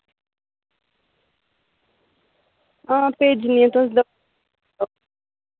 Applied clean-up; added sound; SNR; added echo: none; none; none; none.